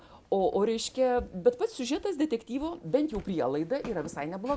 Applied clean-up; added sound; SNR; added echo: none; Walk, footsteps; 20 dB; none.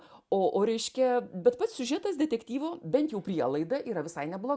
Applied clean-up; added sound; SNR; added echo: none; none; none; none.